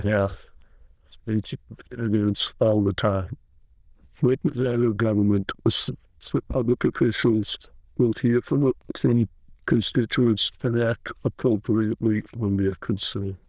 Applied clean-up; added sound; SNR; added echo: neural diffusion model UNIVERSE++.